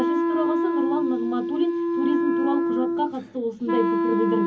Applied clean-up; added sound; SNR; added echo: none; Wind instrument, woodwind instrument; -4 dB; reverberation time 0.3 s.